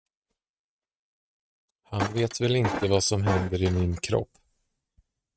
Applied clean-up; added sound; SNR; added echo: neural mask model RNNoise.